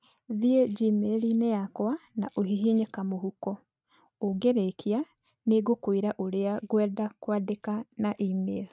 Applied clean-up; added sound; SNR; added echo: neural mask model RNNoise.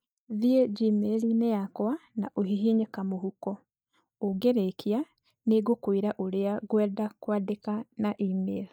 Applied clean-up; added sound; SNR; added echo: neural mask model DeepFilterNet 3.